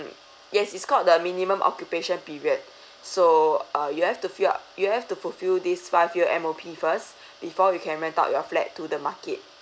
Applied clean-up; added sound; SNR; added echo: none; none; none; none.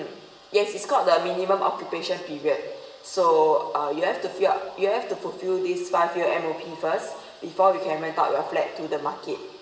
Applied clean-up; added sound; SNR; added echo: none; none; none; reverberation time 1.1 s.